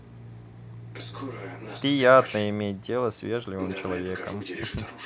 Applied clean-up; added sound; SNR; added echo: none; none; none; none.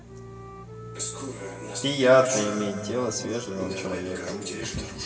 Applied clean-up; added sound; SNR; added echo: none; Wind instrument, woodwind instrument; 17 dB; reverberation time 2.2 s.